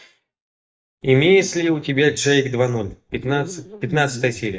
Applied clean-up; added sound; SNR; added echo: neural mask model DeepFilterNet 3.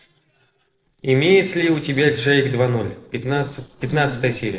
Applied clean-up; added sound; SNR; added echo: neural separator model SepFormer DNS4.